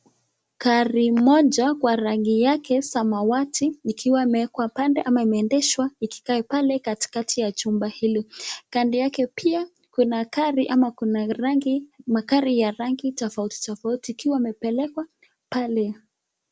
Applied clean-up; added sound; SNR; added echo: none; none; none; none.